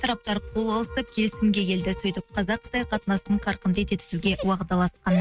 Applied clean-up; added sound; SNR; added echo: neural mask model RNNoise.